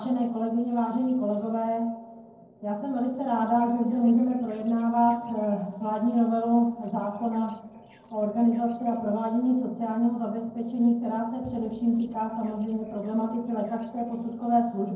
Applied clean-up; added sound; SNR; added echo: neural separator model SepFormer DNS4.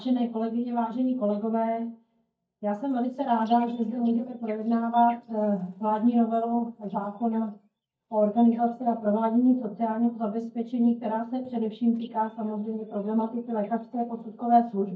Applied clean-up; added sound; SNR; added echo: neural mask model DeepFilterNet 3.